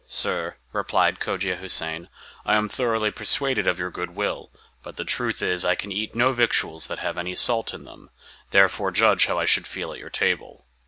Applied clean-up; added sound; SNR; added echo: none; none; none; none.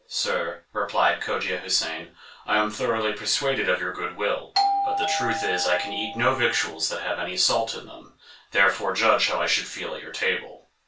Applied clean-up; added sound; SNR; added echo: none; Doorbell; 1 dB; reverberation time 0.2 s.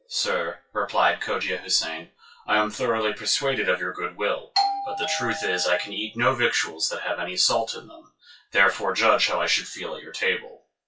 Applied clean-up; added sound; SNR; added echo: classical method WPE with log-MMSE.